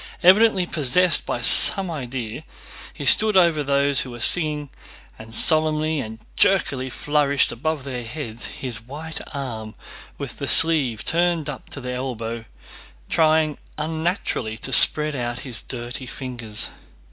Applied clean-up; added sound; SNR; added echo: none; none; none; none.